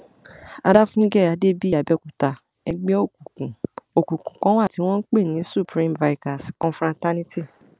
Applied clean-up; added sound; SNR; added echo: none; none; none; none.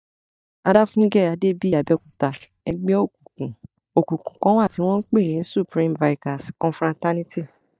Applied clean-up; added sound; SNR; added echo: neural mask model DeepFilterNet 3.